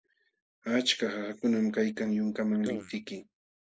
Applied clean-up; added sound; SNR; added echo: neural mask model Resemble Enhance denoiser.